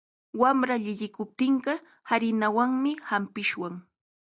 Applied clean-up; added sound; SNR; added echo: none; none; none; none.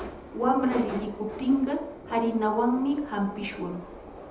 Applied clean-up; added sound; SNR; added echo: none; Subway, metro, underground; 12 dB; reverberation time 0.7 s.